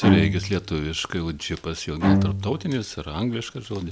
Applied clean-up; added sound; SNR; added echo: none; Bowed string instrument; -1 dB; none.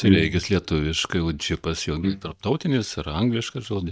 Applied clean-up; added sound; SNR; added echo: neural mask model DeepFilterNet 3.